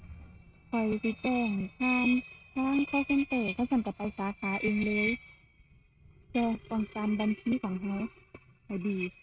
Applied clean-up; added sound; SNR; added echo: neural mask model RNNoise.